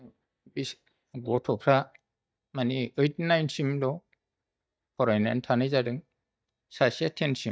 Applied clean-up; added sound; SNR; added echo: neural mask model DeepFilterNet 3.